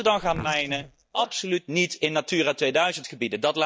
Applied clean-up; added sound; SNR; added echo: neural mask model DeepFilterNet 3.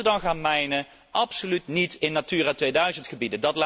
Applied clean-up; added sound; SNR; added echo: none; none; none; none.